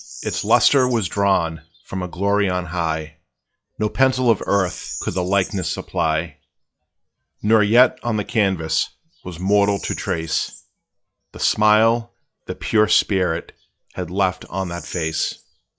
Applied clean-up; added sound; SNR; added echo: classical method log-MMSE.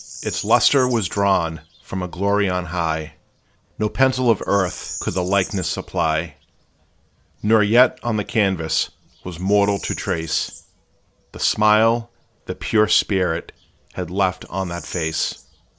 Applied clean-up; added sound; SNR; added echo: none; Bird vocalization, bird call, bird song; 17 dB; none.